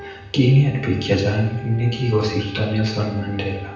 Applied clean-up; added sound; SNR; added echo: none; Wind instrument, woodwind instrument; 19 dB; reverberation time 0.9 s.